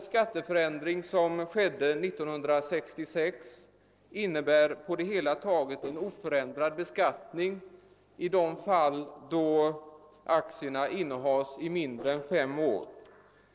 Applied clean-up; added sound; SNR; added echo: neural separator model SepFormer DNS4.